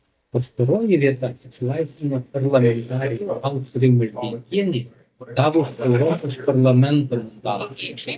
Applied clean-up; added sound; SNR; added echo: neural mask model DeepFilterNet 3.